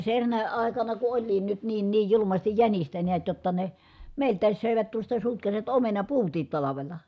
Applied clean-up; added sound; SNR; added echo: none; none; none; none.